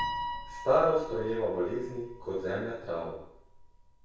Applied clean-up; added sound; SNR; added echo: none; Piano; 9 dB; reverberation time 0.7 s.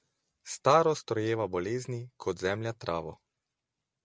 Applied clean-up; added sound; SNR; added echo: none; none; none; none.